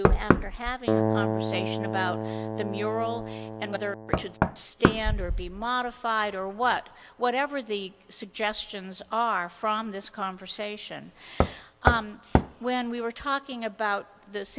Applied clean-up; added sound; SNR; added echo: none; Keyboard (musical) + Knock; -1 dB; none.